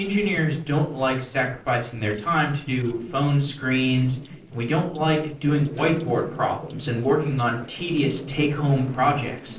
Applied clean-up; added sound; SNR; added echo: neural separator model SepFormer DNS4.